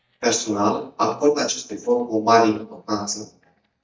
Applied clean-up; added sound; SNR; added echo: neural mask model DeepFilterNet 3.